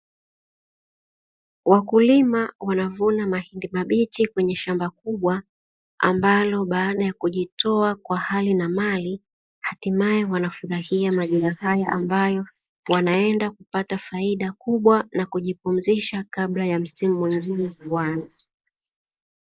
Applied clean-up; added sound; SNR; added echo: neural mask model Resemble Enhance denoiser.